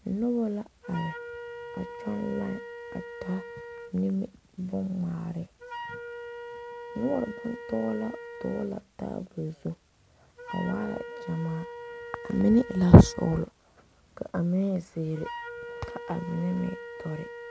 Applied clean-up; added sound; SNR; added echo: none; Wind instrument, woodwind instrument; 13 dB; none.